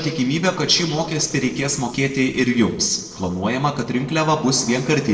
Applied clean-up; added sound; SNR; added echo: neural separator model SepFormer DNS4.